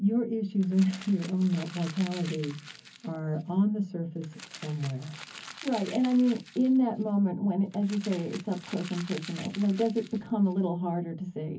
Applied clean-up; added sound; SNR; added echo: none; Crumpling, crinkling; 18 dB; reverberation time 0.3 s.